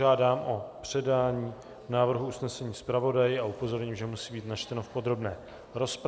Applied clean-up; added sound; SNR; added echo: none; none; none; none.